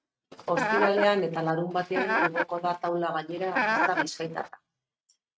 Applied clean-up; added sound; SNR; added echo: neural mask model RNNoise.